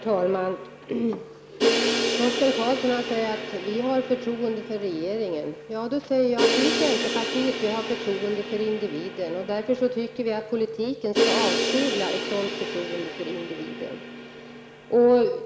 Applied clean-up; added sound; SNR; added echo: none; Crash cymbal; 3 dB; none.